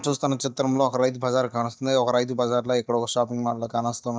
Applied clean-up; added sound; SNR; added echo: neural mask model DeepFilterNet 3.